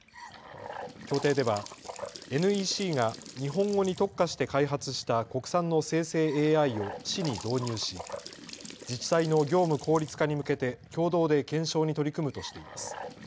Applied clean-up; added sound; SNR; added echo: none; Trickle, dribble / Bathtub (filling or washing) / Sink (filling or washing) / Gurgling; 15 dB; none.